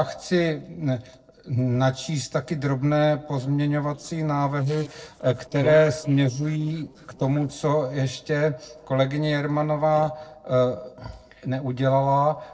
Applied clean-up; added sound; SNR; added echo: neural separator model SepFormer DNS4.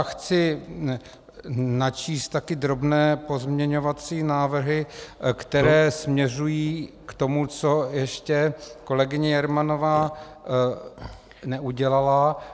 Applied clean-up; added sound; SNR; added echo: none; none; none; none.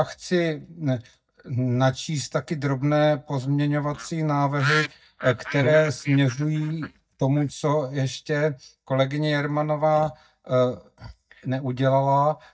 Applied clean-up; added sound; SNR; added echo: neural mask model DeepFilterNet 3.